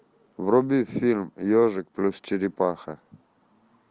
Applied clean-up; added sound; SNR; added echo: none; none; none; none.